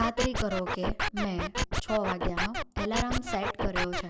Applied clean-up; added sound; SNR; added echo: none; Scratching (performance technique); -1 dB; none.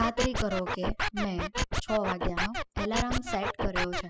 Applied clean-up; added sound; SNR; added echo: classical method spectral subtraction.